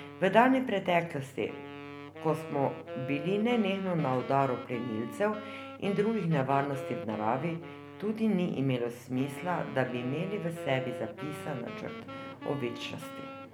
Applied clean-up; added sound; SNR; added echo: none; Wind instrument, woodwind instrument; 12 dB; none.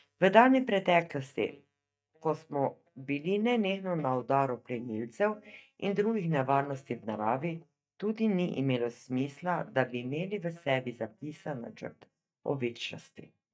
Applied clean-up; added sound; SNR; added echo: neural mask model DeepFilterNet 3.